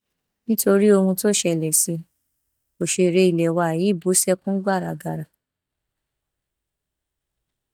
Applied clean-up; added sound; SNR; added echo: neural mask model DeepFilterNet 3.